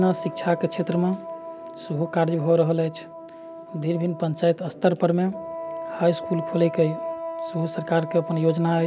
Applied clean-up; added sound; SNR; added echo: none; Wind instrument, woodwind instrument; 11 dB; none.